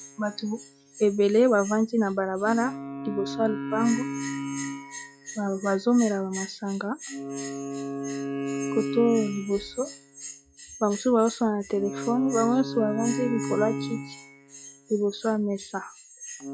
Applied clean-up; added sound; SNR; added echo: classical method log-MMSE.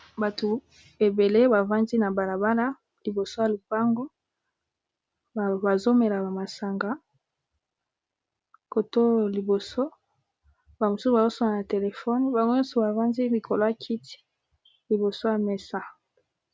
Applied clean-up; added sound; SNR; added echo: none; none; none; none.